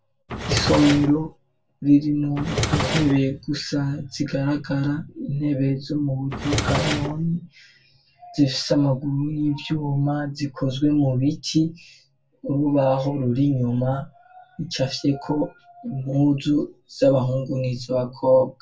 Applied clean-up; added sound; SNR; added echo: none; Drawer open or close; 3 dB; reverberation time 0.1 s.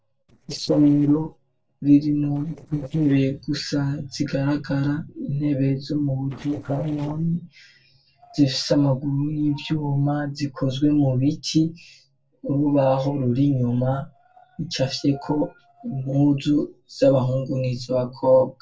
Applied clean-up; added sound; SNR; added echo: neural separator model SepFormer DNS4.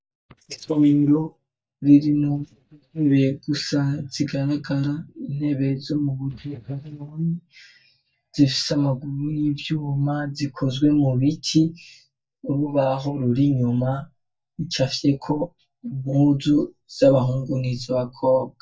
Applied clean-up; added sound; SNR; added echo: neural mask model DeepFilterNet 3.